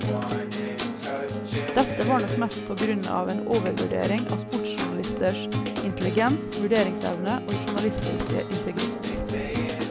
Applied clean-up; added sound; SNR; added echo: none; Acoustic guitar; 0 dB; none.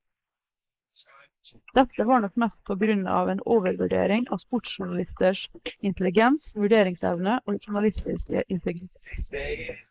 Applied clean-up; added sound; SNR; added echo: neural mask model Resemble Enhance denoiser.